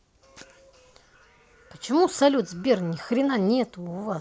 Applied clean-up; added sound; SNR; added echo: none; none; none; none.